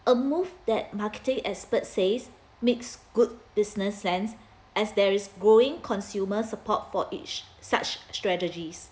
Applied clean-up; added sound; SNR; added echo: none; none; none; none.